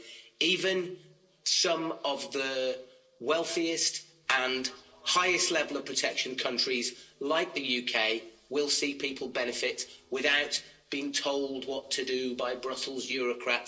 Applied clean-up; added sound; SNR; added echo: neural separator model SepFormer DNS4.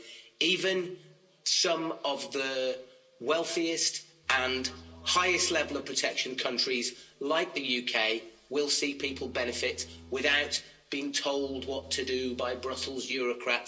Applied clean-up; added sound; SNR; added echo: none; Bowed string instrument; 19 dB; reverberation time 0.2 s.